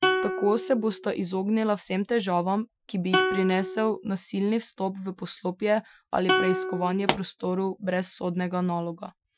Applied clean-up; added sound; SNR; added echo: classical method Wiener filter.